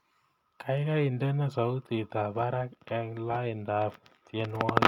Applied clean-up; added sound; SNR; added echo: none; none; none; none.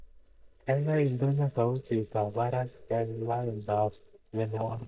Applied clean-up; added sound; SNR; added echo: neural mask model DeepFilterNet 3.